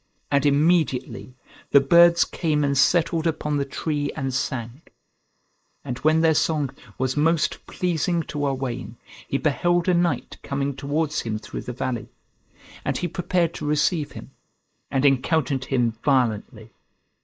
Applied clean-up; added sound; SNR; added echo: neural mask model Resemble Enhance denoiser.